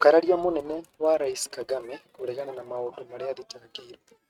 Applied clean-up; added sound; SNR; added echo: neural mask model RNNoise.